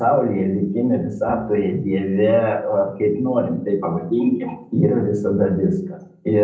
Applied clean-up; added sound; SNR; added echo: neural separator model SepFormer DNS4.